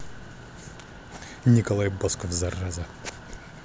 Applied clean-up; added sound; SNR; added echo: none; none; none; none.